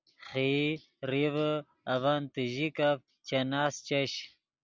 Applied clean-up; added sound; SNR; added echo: none; none; none; none.